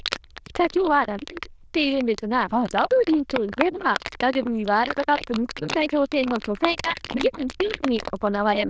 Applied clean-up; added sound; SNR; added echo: neural diffusion model UNIVERSE++.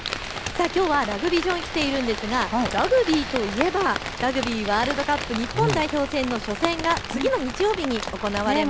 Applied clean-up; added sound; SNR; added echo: none; Rain; 7 dB; none.